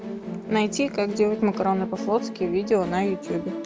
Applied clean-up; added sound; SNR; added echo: none; Musical instrument; 9 dB; none.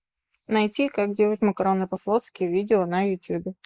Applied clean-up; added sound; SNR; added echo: neural mask model Resemble Enhance denoiser.